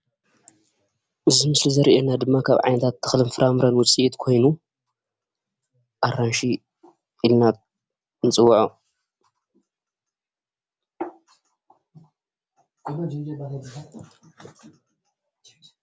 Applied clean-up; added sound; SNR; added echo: none; none; none; none.